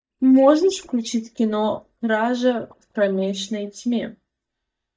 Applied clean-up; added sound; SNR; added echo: neural mask model DeepFilterNet 3.